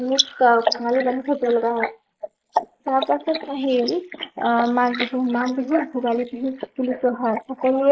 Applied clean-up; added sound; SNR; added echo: neural mask model Resemble Enhance denoiser.